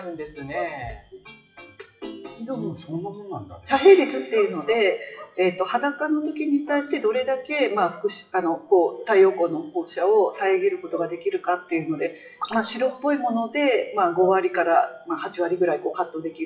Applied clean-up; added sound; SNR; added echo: classical method WPE with log-MMSE.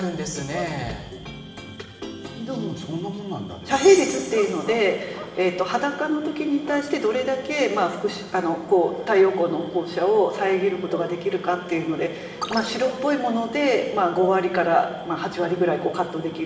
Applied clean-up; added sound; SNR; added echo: none; Bark / Cricket; 20 dB; reverberation time 1.2 s.